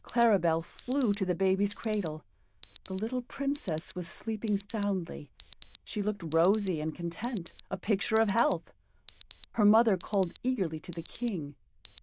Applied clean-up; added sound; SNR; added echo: neural diffusion model UNIVERSE++.